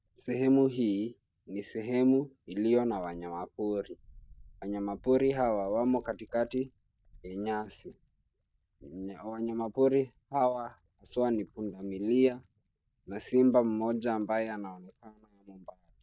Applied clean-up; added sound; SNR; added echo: neural mask model DeepFilterNet 3.